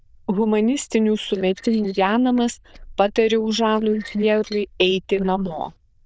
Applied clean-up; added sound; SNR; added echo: neural diffusion model UNIVERSE++.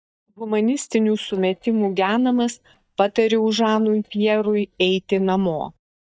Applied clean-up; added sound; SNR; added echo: neural mask model DeepFilterNet 3.